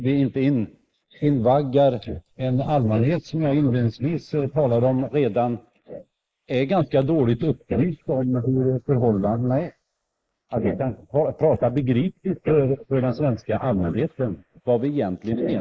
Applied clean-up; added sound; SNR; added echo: neural mask model Resemble Enhance denoiser.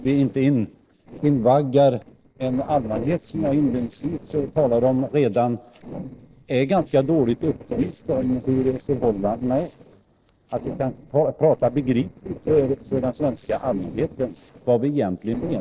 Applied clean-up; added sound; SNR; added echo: neural separator model SepFormer DNS4.